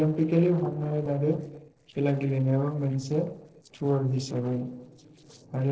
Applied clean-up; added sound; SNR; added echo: neural separator model SepFormer DNS4.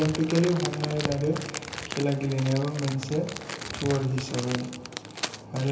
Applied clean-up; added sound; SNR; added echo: none; Crumpling, crinkling; 9 dB; reverberation time 0.3 s.